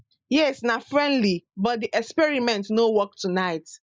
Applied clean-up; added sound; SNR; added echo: neural mask model Resemble Enhance denoiser.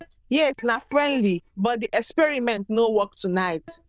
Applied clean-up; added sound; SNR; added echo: neural diffusion model UNIVERSE++.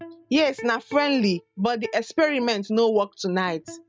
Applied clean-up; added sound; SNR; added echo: neural mask model RNNoise.